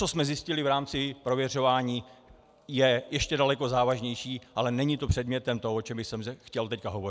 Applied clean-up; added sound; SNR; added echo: none; none; none; none.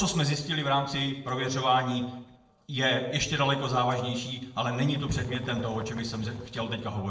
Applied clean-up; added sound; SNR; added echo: neural separator model SepFormer DNS4.